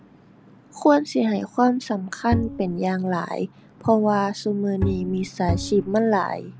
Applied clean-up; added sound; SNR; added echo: none; Bowed string instrument; 4 dB; none.